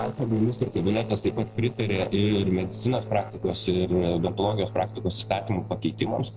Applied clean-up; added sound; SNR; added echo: neural separator model SepFormer DNS4.